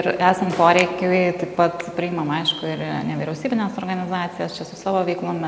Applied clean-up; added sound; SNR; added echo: none; Finger snapping + Clapping; 17 dB; none.